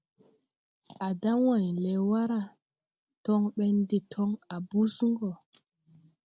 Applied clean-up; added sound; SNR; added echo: none; none; none; none.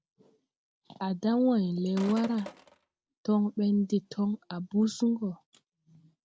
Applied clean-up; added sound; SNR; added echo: none; Sink (filling or washing); 15 dB; none.